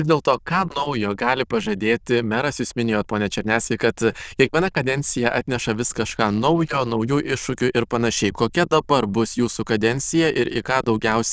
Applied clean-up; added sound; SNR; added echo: neural diffusion model UNIVERSE++.